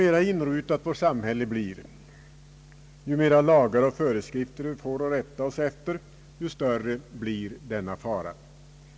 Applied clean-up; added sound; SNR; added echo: none; none; none; none.